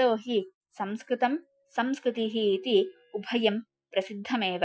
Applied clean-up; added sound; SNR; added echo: classical method Wiener filter.